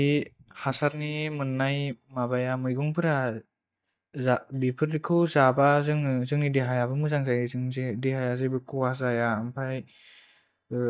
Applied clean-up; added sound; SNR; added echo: neural mask model DeepFilterNet 3.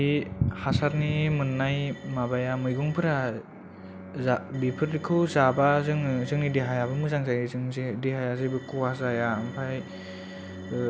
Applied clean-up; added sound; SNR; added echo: none; Organ + Bowed string instrument; 15 dB; none.